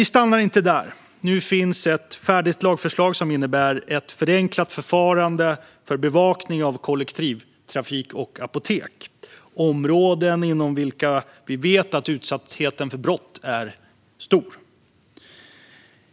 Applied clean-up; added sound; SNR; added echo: none; none; none; none.